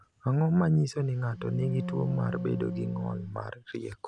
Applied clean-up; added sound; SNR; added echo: none; Wind instrument, woodwind instrument; 7 dB; none.